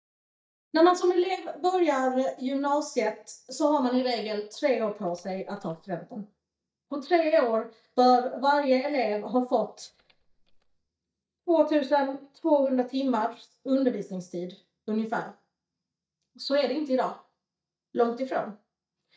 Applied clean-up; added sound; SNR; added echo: neural mask model DeepFilterNet 3.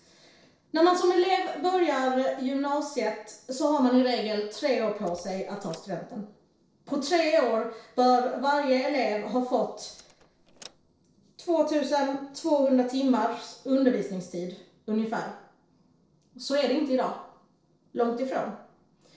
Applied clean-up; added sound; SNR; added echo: neural separator model SepFormer DNS4.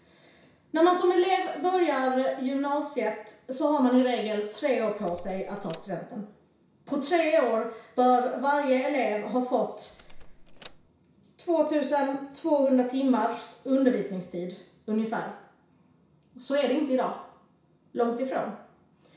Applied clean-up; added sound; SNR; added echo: none; Door; 17 dB; reverberation time 0.6 s.